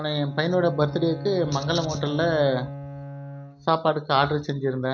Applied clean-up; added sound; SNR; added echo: none; Bowed string instrument; 11 dB; none.